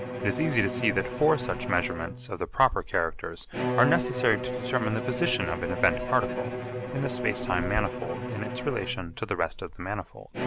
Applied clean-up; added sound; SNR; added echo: none; Bowed string instrument; 5 dB; none.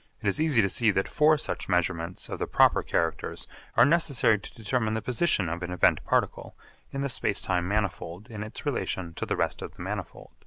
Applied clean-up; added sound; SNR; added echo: none; none; none; none.